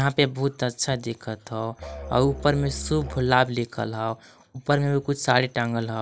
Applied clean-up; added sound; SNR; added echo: none; Musical instrument; 12 dB; none.